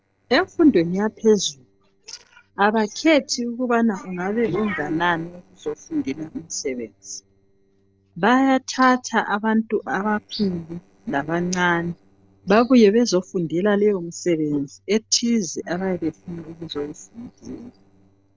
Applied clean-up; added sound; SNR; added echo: neural separator model SepFormer DNS4.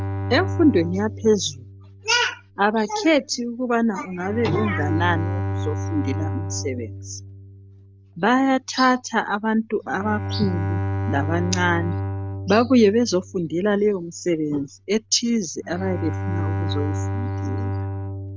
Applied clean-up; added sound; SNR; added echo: none; Bowed string instrument; 5 dB; none.